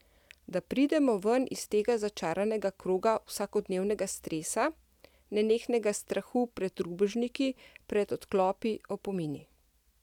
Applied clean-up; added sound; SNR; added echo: none; none; none; none.